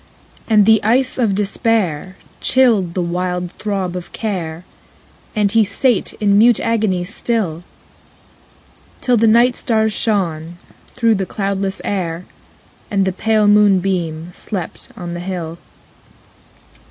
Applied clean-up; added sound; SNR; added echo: none; none; none; none.